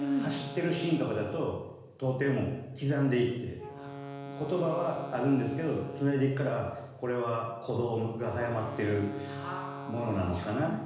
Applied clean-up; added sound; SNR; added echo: none; Wind instrument, woodwind instrument; 13 dB; reverberation time 1.1 s.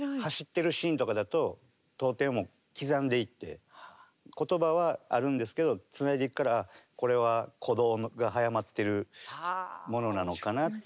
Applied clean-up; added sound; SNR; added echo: none; none; none; none.